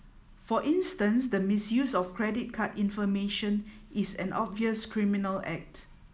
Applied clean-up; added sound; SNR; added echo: none; none; none; none.